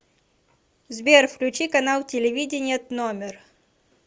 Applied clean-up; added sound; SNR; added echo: none; none; none; none.